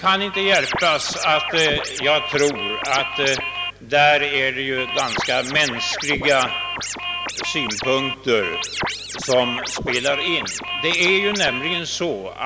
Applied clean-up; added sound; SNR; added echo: none; Scratching (performance technique); 5 dB; none.